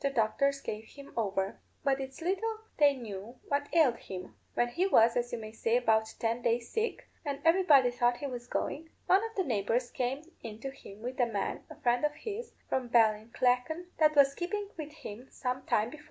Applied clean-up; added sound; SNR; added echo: none; none; none; none.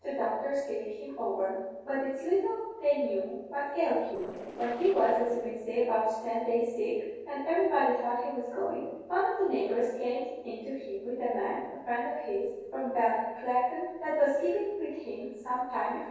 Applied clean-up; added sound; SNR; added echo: neural separator model SepFormer DNS4.